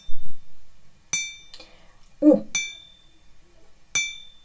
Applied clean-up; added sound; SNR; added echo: none; Hammer; 13 dB; reverberation time 0.2 s.